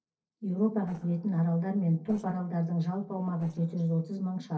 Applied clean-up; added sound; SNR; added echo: neural separator model SepFormer DNS4.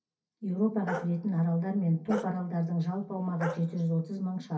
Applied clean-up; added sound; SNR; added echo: none; Bark; 11 dB; reverberation time 0.3 s.